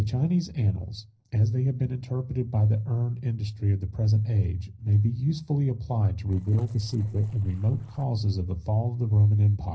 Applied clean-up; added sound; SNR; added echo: neural separator model SepFormer DNS4.